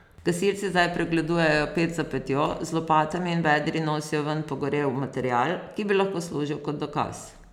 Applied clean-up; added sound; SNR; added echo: none; none; none; none.